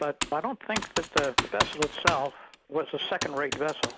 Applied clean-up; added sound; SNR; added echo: none; Computer keyboard; 1 dB; none.